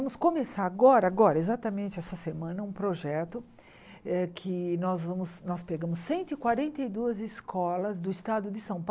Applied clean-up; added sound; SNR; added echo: none; none; none; none.